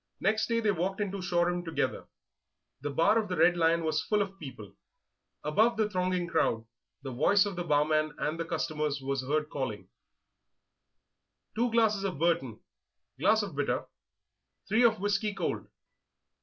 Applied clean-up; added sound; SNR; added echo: none; none; none; none.